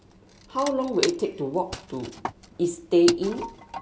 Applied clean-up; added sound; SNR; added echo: none; Wood; 11 dB; none.